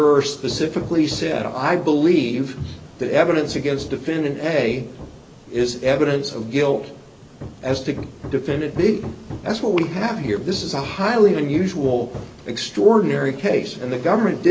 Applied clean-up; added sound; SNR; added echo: none; Hammer; 18 dB; none.